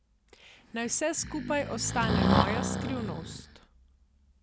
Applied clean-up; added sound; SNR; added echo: none; Breathing; -4 dB; none.